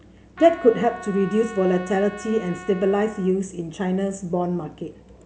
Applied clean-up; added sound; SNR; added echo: none; Trumpet; 17 dB; none.